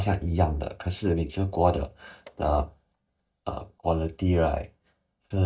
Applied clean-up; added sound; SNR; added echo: neural mask model DeepFilterNet 3.